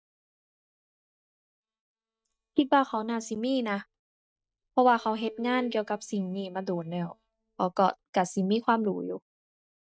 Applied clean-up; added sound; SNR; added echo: neural mask model DeepFilterNet 3.